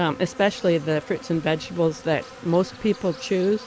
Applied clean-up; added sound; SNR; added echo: none; Insect; 18 dB; none.